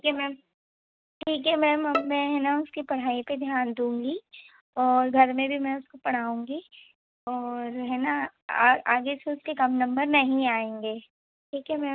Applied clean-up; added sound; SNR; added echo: neural mask model RNNoise.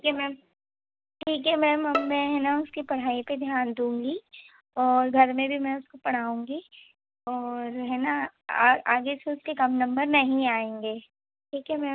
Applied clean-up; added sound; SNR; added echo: none; Bowed string instrument; 8 dB; none.